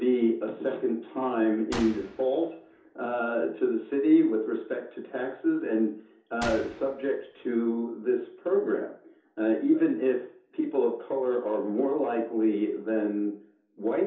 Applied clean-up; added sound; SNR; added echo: none; Gunshot, gunfire; 17 dB; reverberation time 0.6 s.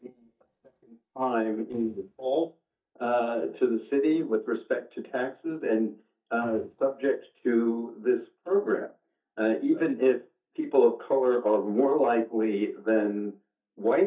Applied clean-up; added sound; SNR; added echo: neural mask model DeepFilterNet 3.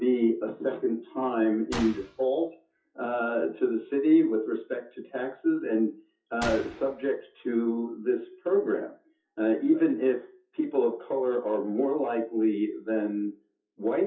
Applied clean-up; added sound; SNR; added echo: classical method WPE with log-MMSE.